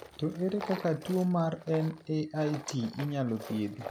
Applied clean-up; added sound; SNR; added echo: none; Tools; 14 dB; none.